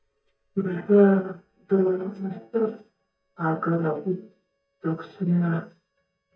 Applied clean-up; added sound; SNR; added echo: neural mask model DeepFilterNet 3.